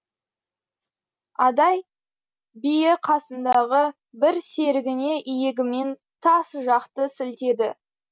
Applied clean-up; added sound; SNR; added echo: none; none; none; none.